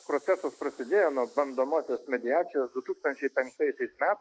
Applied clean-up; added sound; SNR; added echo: neural mask model Resemble Enhance denoiser.